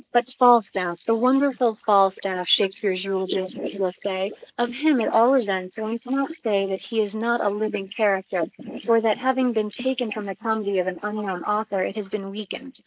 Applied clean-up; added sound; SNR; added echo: neural mask model Resemble Enhance denoiser.